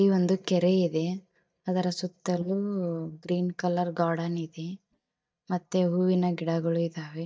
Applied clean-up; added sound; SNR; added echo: neural mask model DeepFilterNet 3.